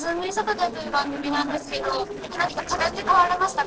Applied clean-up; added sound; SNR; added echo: neural separator model SepFormer DNS4.